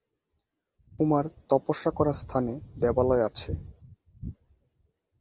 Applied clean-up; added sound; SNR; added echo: none; none; none; none.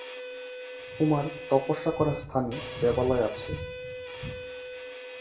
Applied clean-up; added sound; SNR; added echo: none; Bowed string instrument; 10 dB; reverberation time 0.5 s.